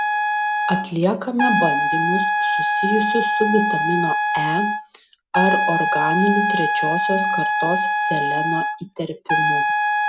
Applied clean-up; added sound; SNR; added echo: none; Trumpet; -4 dB; none.